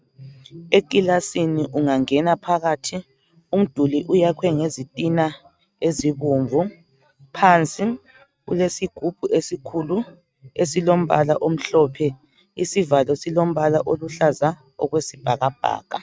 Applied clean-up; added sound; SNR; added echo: neural mask model RNNoise.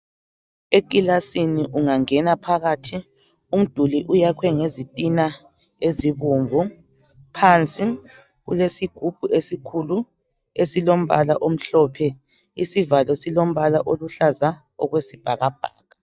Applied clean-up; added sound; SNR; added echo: neural mask model DeepFilterNet 3.